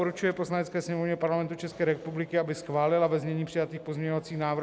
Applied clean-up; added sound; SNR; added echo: none; none; none; none.